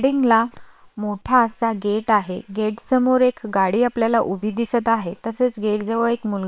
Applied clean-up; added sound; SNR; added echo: neural separator model SepFormer WHAM!.